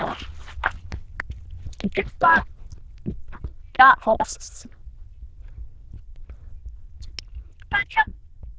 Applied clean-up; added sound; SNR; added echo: neural diffusion model UNIVERSE++.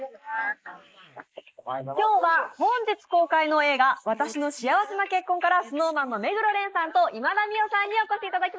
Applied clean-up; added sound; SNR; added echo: neural mask model Resemble Enhance denoiser.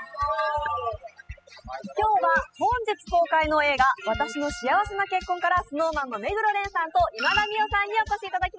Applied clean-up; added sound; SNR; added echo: classical method spectral subtraction.